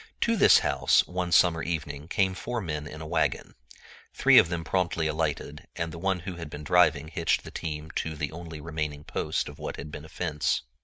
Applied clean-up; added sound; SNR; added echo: none; none; none; none.